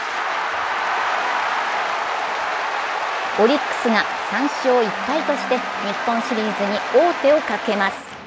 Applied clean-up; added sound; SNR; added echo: none; none; none; none.